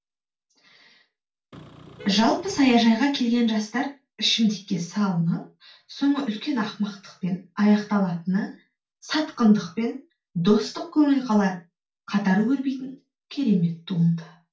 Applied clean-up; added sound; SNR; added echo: none; Vehicle horn, car horn, honking; 19 dB; reverberation time 0.2 s.